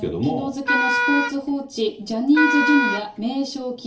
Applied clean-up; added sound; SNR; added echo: none; Wind instrument, woodwind instrument; 0 dB; reverberation time 0.3 s.